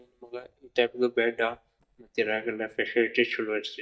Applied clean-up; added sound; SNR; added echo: neural mask model DeepFilterNet 3.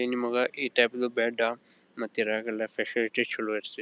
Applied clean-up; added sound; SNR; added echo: none; none; none; none.